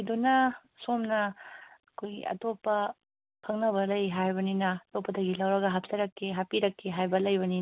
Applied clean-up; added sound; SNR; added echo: none; none; none; none.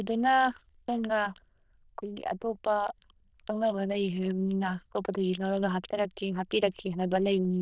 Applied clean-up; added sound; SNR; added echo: neural diffusion model UNIVERSE++.